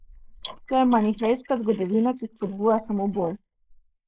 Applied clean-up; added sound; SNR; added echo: neural mask model Resemble Enhance denoiser.